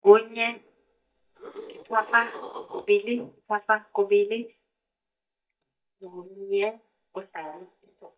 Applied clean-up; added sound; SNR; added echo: neural mask model DeepFilterNet 3.